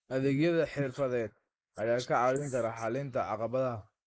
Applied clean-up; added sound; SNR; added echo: neural mask model Resemble Enhance denoiser.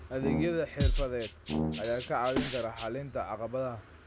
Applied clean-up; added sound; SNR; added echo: none; Drum kit + Brass instrument; -2 dB; none.